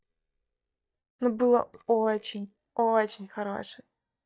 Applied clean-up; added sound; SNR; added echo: neural mask model DeepFilterNet 3.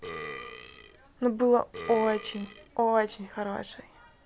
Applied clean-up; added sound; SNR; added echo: none; Burping, eructation; 14 dB; none.